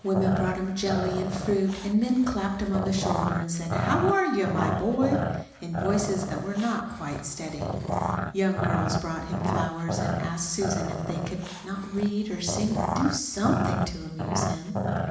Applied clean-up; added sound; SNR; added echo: none; Growling; 2 dB; reverberation time 1.0 s.